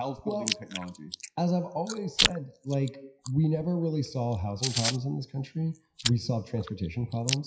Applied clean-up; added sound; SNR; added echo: classical method WPE with log-MMSE.